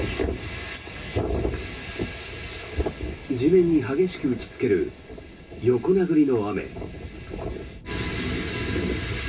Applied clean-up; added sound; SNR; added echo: none; Thunder; 18 dB; reverberation time 0.2 s.